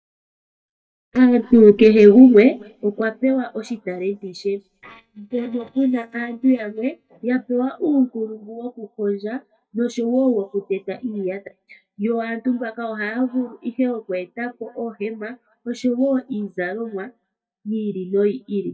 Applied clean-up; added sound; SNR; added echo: neural mask model DeepFilterNet 3.